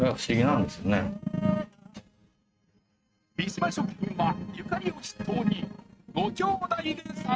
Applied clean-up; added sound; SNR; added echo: neural mask model RNNoise.